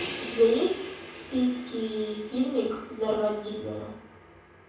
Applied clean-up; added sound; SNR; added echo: none; Crash cymbal; 13 dB; reverberation time 0.7 s.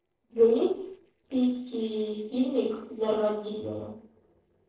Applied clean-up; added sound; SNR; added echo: neural separator model SepFormer DNS4.